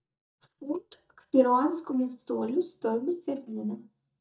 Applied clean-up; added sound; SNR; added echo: neural mask model DeepFilterNet 3.